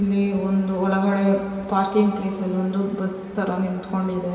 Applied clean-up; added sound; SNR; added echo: none; none; none; reverberation time 2.7 s.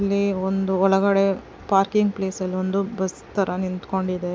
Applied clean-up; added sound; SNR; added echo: none; none; none; none.